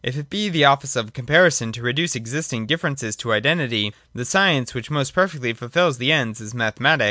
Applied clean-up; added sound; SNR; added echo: none; none; none; none.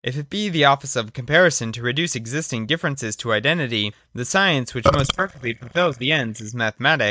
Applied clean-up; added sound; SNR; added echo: neural mask model DeepFilterNet 3.